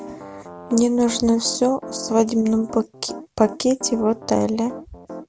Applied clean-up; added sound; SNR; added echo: none; Piano; 15 dB; none.